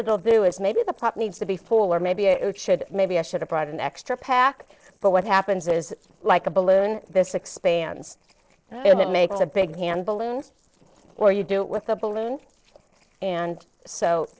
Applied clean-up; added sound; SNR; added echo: neural separator model SepFormer DNS4.